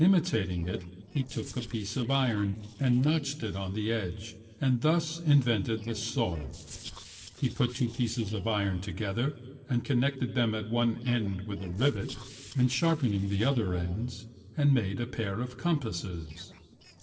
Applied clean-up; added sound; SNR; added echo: neural separator model SepFormer DNS4.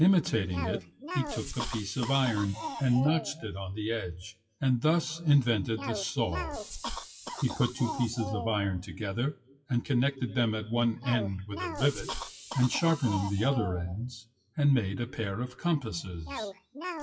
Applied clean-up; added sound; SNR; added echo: classical method WPE with log-MMSE.